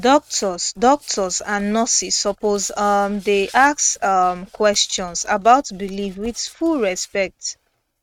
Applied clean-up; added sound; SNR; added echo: neural mask model RNNoise.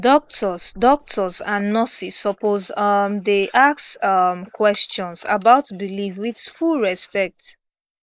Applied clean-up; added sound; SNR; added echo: neural mask model Resemble Enhance denoiser.